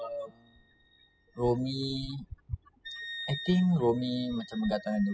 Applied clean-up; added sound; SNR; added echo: classical method spectral subtraction.